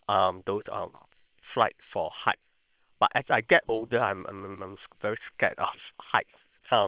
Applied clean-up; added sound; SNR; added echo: neural separator model SepFormer WHAM!.